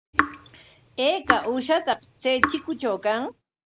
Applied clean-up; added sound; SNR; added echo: none; Raindrop / Drip; 3 dB; none.